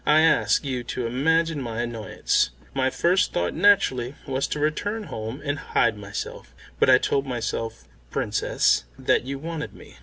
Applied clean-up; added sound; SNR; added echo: none; none; none; none.